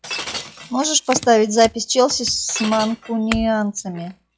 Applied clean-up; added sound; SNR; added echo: classical method log-MMSE.